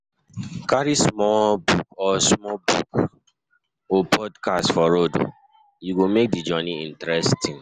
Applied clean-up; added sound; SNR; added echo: none; none; none; none.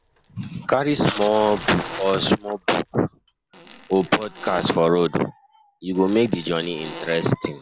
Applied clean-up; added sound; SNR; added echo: none; Fart + Bicycle; 16 dB; none.